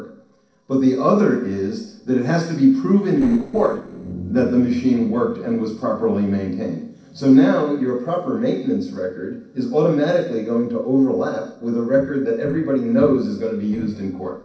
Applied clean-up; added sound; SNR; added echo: neural separator model SepFormer DNS4.